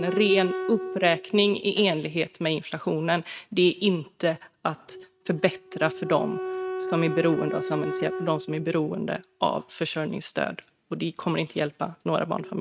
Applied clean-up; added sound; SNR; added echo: neural mask model RNNoise.